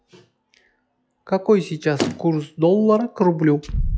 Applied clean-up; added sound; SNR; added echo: classical method log-MMSE.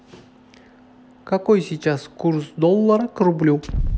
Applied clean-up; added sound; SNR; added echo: none; none; none; none.